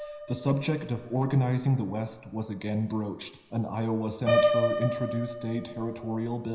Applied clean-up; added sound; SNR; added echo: none; Piano; 3 dB; reverberation time 0.9 s.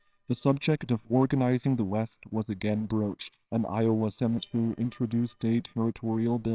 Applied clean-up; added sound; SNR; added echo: neural separator model SepFormer WHAMR!.